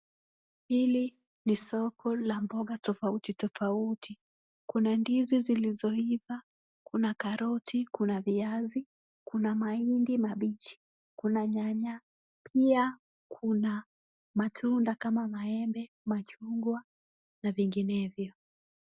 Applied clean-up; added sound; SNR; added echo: none; none; none; none.